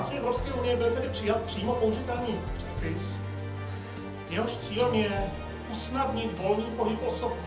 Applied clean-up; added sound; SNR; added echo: none; Musical instrument; 5 dB; reverberation time 0.6 s.